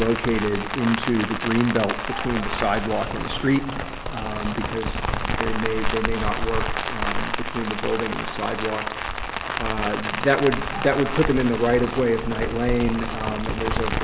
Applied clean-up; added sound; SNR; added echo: none; Rain; 3 dB; none.